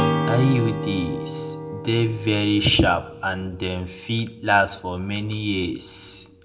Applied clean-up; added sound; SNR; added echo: none; Acoustic guitar / Strum; 6 dB; reverberation time 0.5 s.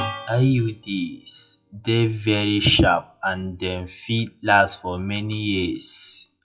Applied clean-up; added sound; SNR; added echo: classical method WPE with log-MMSE.